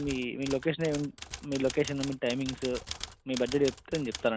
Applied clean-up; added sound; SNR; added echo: none; Typewriter; 12 dB; none.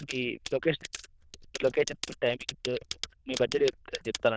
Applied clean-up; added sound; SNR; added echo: neural diffusion model UNIVERSE++.